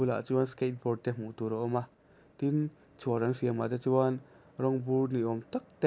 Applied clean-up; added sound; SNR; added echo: none; none; none; none.